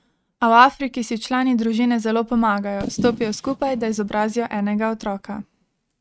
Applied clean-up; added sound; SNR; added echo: neural mask model RNNoise.